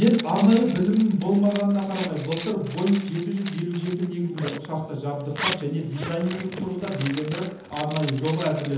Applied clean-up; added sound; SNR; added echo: none; Zipper (clothing); 13 dB; reverberation time 1.3 s.